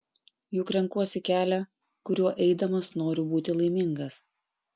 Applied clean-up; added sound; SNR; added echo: none; none; none; none.